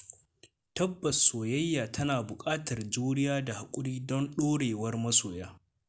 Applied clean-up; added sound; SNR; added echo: none; none; none; none.